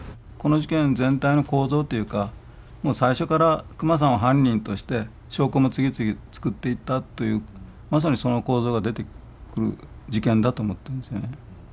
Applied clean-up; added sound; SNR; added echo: none; none; none; none.